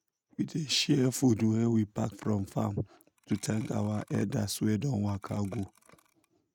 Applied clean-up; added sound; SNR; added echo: neural mask model RNNoise.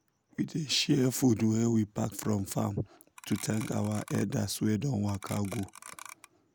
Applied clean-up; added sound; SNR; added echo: none; Clock; 17 dB; none.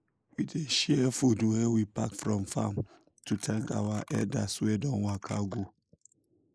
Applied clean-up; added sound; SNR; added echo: neural mask model Resemble Enhance denoiser.